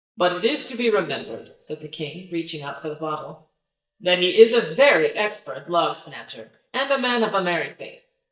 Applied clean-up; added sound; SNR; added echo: neural mask model DeepFilterNet 3.